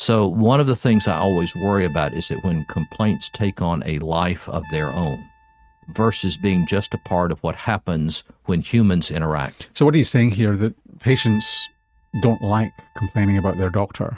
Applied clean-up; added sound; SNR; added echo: neural mask model RNNoise.